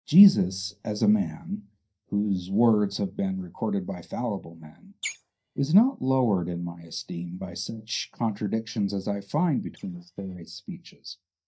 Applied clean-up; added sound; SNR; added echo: neural mask model DeepFilterNet 3.